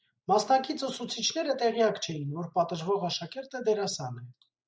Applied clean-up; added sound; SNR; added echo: none; none; none; none.